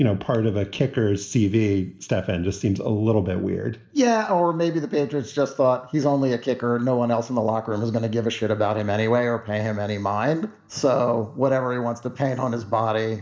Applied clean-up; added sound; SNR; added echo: none; none; none; reverberation time 0.6 s.